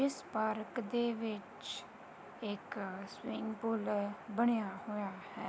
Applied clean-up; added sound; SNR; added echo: none; none; none; none.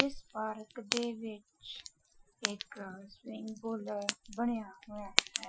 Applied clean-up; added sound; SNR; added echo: classical method Wiener filter.